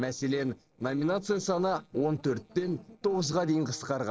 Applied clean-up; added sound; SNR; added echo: neural separator model SepFormer DNS4.